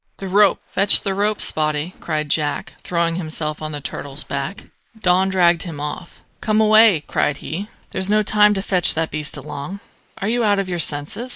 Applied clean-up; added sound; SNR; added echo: neural mask model Resemble Enhance denoiser.